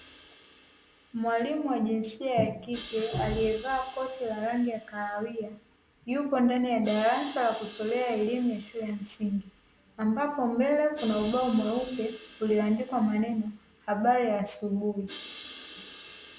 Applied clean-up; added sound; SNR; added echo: none; Crash cymbal; 17 dB; none.